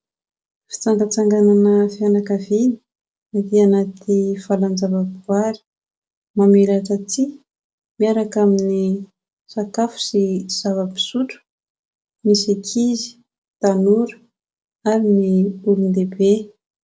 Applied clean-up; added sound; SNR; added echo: none; none; none; none.